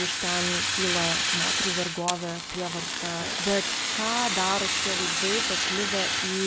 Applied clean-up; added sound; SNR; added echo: none; Fire; -4 dB; none.